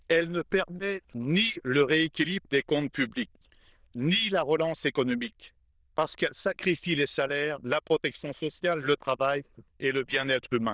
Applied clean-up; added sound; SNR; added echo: neural diffusion model UNIVERSE++.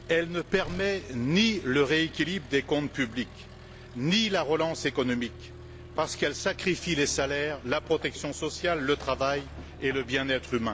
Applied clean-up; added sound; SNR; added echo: none; Accelerating, revving, vroom; 16 dB; none.